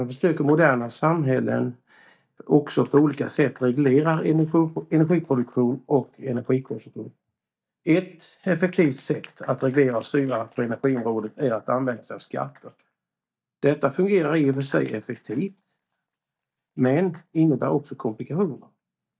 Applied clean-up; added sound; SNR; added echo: neural mask model DeepFilterNet 3.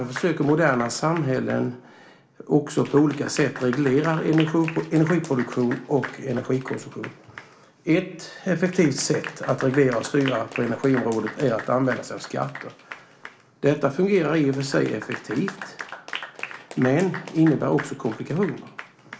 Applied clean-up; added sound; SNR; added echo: none; Applause / Clapping; 15 dB; reverberation time 0.3 s.